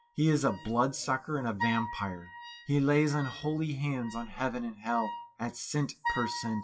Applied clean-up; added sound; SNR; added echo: classical method WPE with log-MMSE.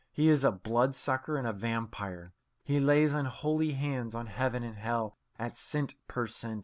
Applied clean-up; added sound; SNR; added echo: none; none; none; none.